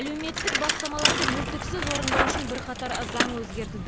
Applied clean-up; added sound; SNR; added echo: none; Bicycle; -5 dB; none.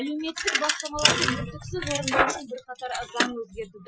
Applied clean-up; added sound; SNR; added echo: classical method Wiener filter.